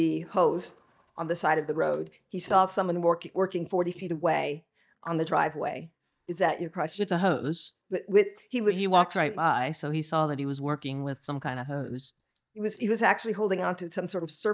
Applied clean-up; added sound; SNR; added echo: neural mask model DeepFilterNet 3.